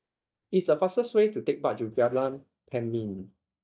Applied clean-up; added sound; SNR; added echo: neural mask model DeepFilterNet 3.